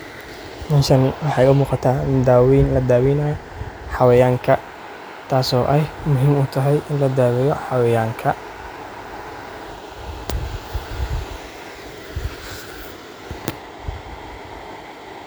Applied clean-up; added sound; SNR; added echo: none; none; none; none.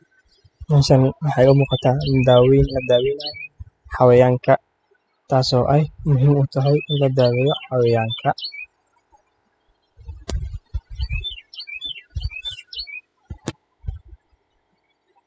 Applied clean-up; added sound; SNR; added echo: classical method spectral subtraction.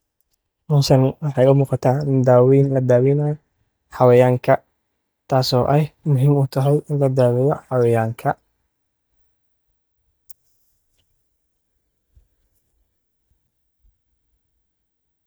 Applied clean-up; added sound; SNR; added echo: neural mask model DeepFilterNet 3.